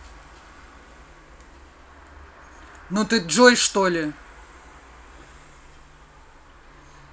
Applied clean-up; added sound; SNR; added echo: none; none; none; none.